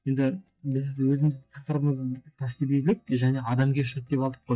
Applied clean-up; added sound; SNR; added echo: neural mask model DeepFilterNet 3.